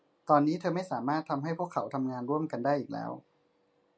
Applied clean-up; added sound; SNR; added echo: none; none; none; none.